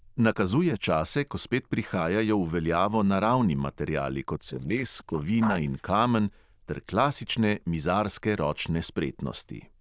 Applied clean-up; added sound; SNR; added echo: neural diffusion model UNIVERSE++.